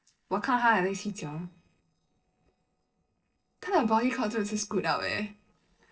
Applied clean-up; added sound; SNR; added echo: neural separator model SepFormer DNS4.